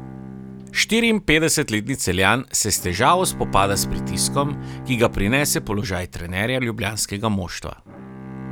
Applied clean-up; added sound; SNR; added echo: none; Bowed string instrument; 12 dB; none.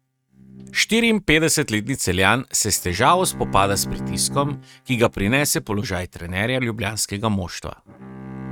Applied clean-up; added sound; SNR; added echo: neural mask model RNNoise.